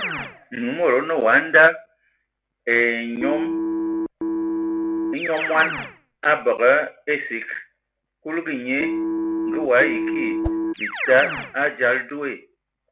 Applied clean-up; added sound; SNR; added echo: none; Whoosh, swoosh, swish + Keyboard (musical); 6 dB; none.